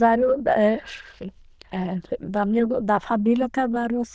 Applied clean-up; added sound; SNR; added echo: neural diffusion model UNIVERSE++.